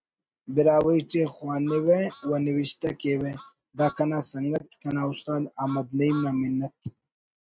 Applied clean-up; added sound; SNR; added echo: neural mask model RNNoise.